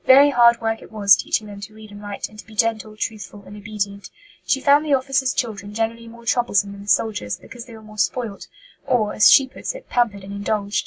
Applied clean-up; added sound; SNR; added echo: none; none; none; none.